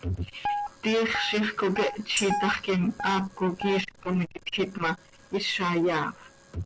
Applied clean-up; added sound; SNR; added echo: none; Tambourine + Guitar; 7 dB; none.